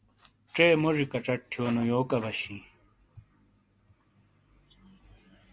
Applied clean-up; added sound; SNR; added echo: none; none; none; none.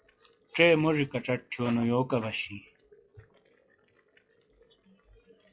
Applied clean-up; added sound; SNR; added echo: classical method log-MMSE.